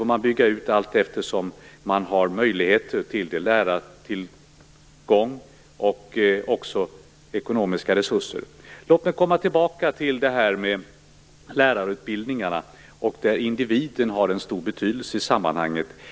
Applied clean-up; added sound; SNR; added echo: none; none; none; none.